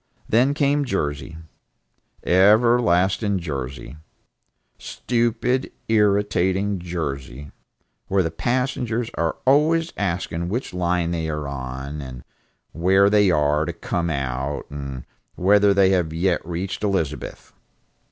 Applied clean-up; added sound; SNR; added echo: none; none; none; none.